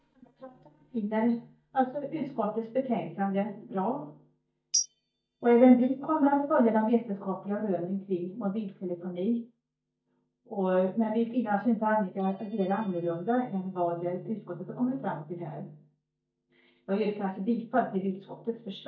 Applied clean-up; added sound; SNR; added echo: neural mask model DeepFilterNet 3.